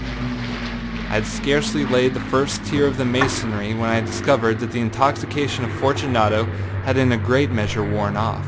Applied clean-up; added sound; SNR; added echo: none; Aircraft; 5 dB; none.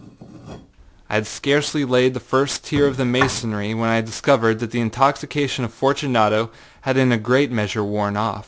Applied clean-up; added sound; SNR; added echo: none; none; none; none.